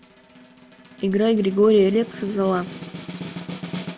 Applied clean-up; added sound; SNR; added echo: none; Snare drum; 14 dB; none.